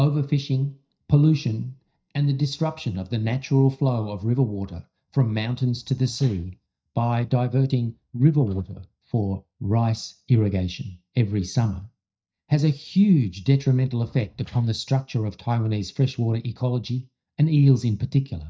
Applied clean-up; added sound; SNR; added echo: neural mask model DeepFilterNet 3.